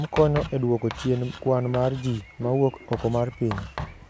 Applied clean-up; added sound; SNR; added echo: none; Writing; 13 dB; none.